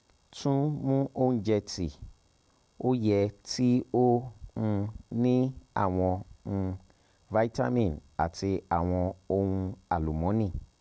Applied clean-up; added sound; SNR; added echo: none; none; none; none.